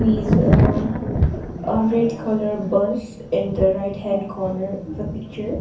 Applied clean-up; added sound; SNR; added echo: none; Thunder; 1 dB; reverberation time 0.6 s.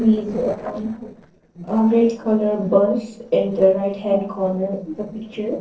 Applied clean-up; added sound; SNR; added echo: neural separator model SepFormer DNS4.